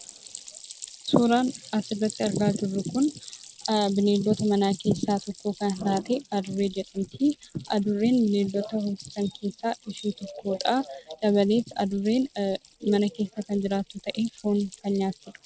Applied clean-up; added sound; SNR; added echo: neural mask model RNNoise.